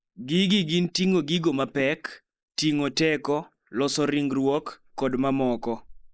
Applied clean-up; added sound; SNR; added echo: neural mask model Resemble Enhance denoiser.